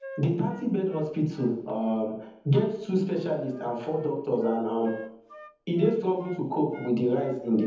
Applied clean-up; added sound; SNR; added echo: none; Wind instrument, woodwind instrument; 19 dB; reverberation time 1.0 s.